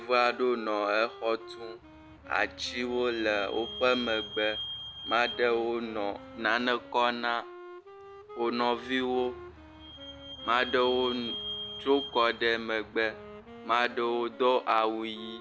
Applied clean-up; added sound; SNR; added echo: none; Wind instrument, woodwind instrument + Squeak / Vehicle; 12 dB; none.